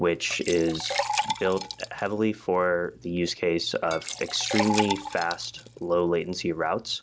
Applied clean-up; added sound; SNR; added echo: none; Liquid; 7 dB; none.